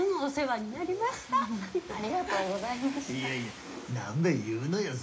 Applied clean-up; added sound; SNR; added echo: none; Rain; 18 dB; reverberation time 0.4 s.